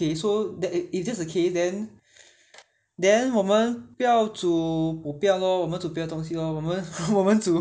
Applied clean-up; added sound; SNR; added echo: none; none; none; none.